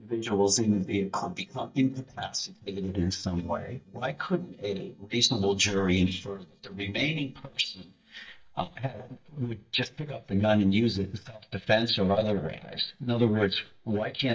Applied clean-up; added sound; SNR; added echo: neural mask model DeepFilterNet 3.